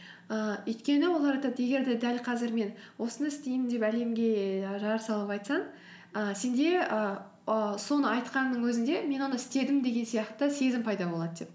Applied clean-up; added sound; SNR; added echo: none; none; none; none.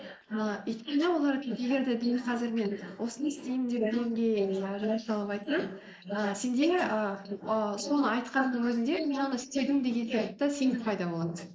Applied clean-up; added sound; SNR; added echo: neural mask model Resemble Enhance denoiser.